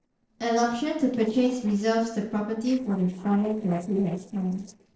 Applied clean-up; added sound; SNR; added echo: neural separator model SepFormer DNS4.